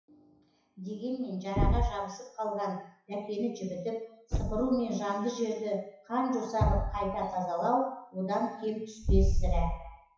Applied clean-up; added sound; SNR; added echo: classical method WPE with log-MMSE.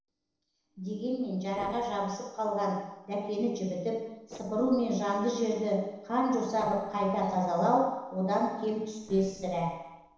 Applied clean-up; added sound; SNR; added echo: neural separator model SepFormer DNS4.